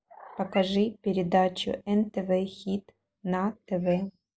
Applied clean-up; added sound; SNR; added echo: neural mask model Resemble Enhance denoiser.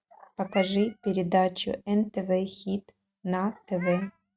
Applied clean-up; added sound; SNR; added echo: neural mask model RNNoise.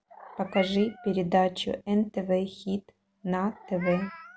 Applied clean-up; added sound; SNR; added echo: none; Meow; 17 dB; none.